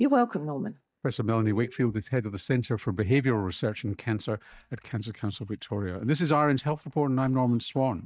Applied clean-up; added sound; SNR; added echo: neural mask model DeepFilterNet 3.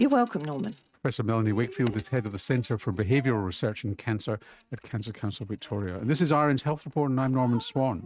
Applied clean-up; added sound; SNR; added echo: neural mask model RNNoise.